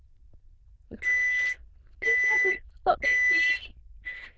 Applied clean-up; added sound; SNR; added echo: neural diffusion model UNIVERSE++.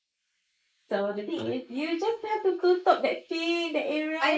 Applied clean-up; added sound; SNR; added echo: neural mask model Resemble Enhance denoiser.